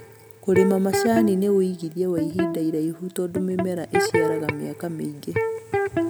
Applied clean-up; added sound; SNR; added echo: none; Electric guitar; 3 dB; none.